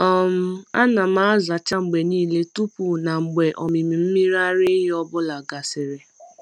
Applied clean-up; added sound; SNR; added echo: none; none; none; none.